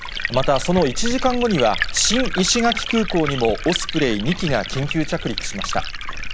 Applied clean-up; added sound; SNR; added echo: none; Liquid; 4 dB; none.